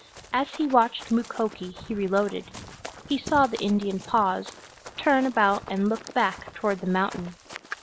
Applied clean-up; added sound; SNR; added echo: none; Run; 17 dB; none.